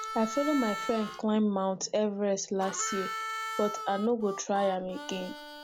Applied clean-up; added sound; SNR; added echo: none; Harmonica; 9 dB; none.